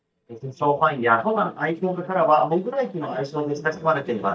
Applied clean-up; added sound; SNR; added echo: neural mask model DeepFilterNet 3.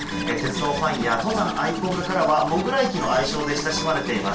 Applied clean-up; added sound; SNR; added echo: none; Zipper (clothing); 14 dB; reverberation time 0.3 s.